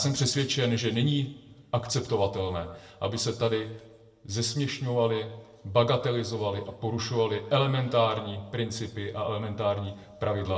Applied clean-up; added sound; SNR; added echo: none; none; none; reverberation time 0.6 s.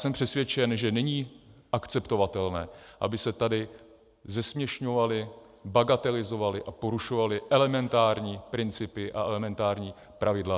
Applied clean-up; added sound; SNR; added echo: none; none; none; none.